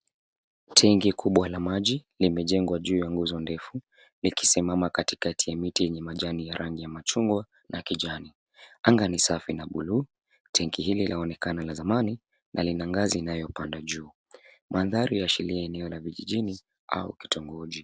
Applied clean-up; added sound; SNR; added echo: none; none; none; none.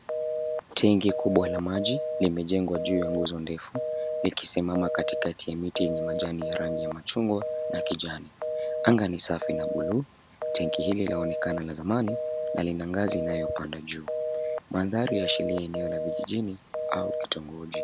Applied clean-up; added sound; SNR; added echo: none; Telephone; 4 dB; none.